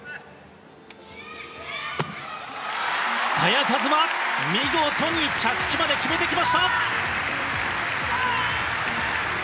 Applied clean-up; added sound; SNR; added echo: none; none; none; none.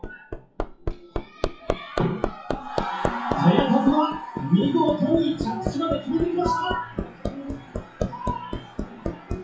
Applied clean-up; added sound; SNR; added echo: classical method WPE with log-MMSE.